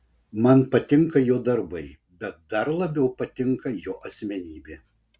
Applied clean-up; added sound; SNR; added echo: none; none; none; none.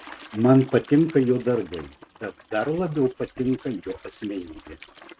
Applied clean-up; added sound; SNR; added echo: neural mask model RNNoise.